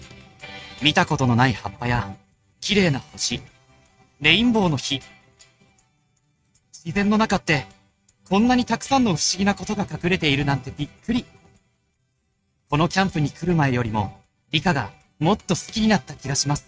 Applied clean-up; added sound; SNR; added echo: neural mask model RNNoise.